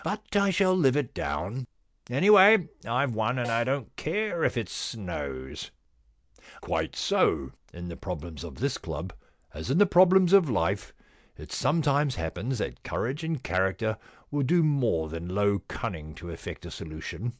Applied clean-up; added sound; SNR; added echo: none; Snare drum; 19 dB; none.